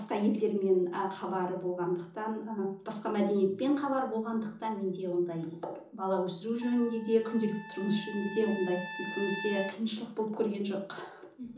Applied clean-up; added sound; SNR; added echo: none; Trumpet; 11 dB; reverberation time 0.7 s.